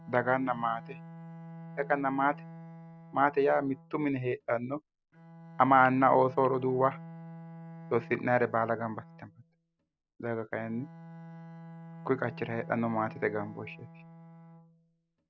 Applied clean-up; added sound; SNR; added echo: none; Bowed string instrument; 17 dB; none.